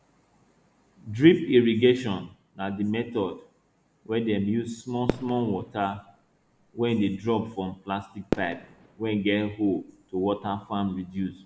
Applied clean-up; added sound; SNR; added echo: none; Fireworks; 11 dB; none.